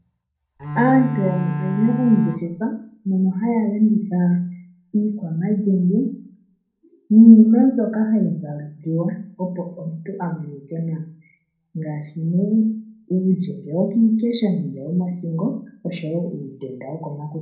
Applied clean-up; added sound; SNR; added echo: none; Bowed string instrument; 6 dB; reverberation time 0.5 s.